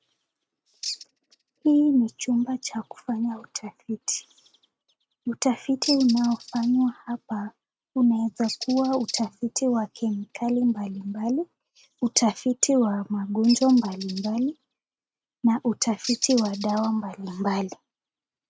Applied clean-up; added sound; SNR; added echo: neural mask model RNNoise.